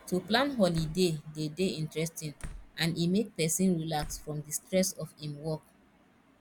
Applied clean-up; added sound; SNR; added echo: none; Slam; 16 dB; none.